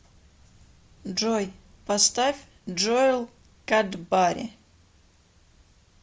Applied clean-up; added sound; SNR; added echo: none; none; none; none.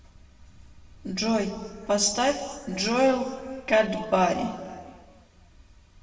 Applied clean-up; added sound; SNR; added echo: none; none; none; reverberation time 1.8 s.